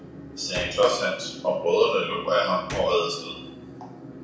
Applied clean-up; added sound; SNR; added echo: none; Gunshot, gunfire; 17 dB; reverberation time 0.6 s.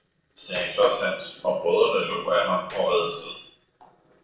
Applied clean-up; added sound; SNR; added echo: neural separator model SepFormer DNS4.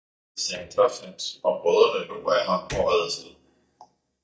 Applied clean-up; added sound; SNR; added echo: neural mask model DeepFilterNet 3.